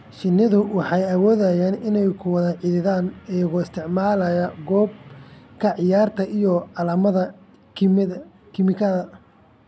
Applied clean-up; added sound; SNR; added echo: none; none; none; none.